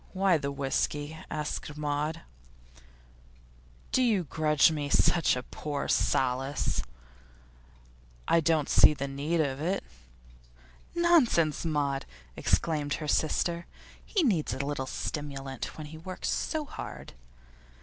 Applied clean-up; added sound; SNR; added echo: none; none; none; none.